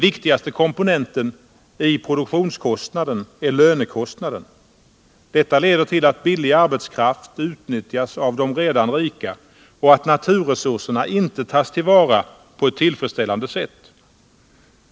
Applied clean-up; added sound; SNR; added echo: none; none; none; none.